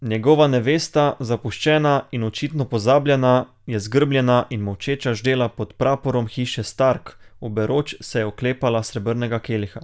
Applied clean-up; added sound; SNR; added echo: none; none; none; none.